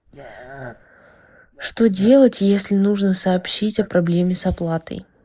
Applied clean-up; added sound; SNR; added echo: neural mask model Resemble Enhance denoiser.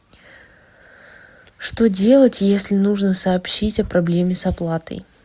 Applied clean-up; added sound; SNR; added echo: none; none; none; none.